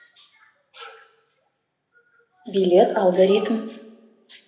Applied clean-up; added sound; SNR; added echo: none; none; none; reverberation time 0.8 s.